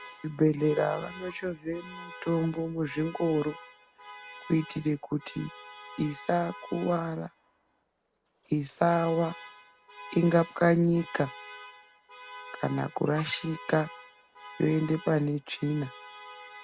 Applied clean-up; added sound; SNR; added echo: none; Alarm; 17 dB; none.